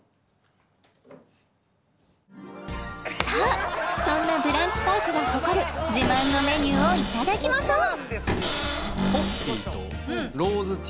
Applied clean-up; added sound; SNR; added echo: none; Cupboard open or close / Door; 2 dB; none.